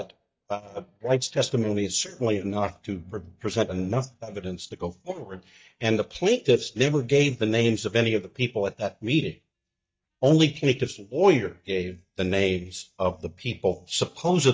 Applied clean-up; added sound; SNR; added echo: neural mask model DeepFilterNet 3.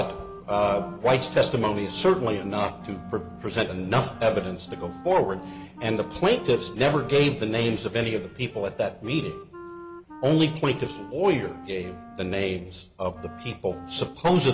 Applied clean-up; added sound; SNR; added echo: none; Wind instrument, woodwind instrument; 17 dB; none.